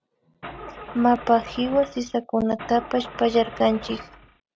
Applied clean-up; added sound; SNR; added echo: none; Engine starting / Car; 15 dB; none.